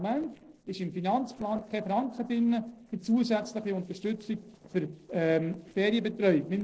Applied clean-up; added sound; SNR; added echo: neural separator model SepFormer DNS4.